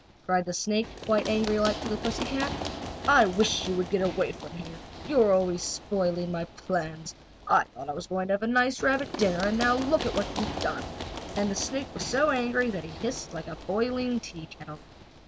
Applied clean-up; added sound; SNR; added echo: none; Run; 10 dB; none.